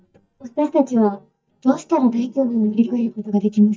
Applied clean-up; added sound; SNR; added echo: neural mask model DeepFilterNet 3.